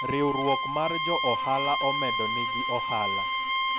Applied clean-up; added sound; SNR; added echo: none; Bowed string instrument; -2 dB; none.